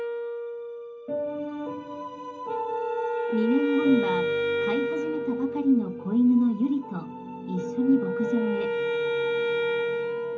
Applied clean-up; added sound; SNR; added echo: none; Wind instrument, woodwind instrument; 2 dB; reverberation time 0.3 s.